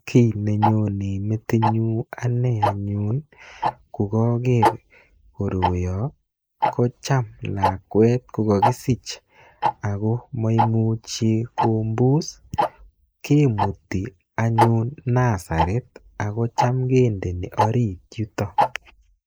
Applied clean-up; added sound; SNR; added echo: neural mask model Resemble Enhance denoiser.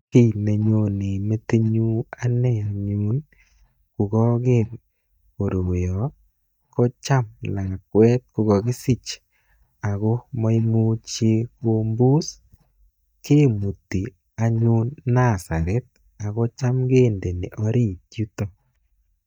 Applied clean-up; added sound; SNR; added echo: neural mask model DeepFilterNet 3.